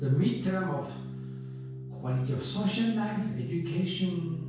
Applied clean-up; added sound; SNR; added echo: none; Organ; 8 dB; reverberation time 0.6 s.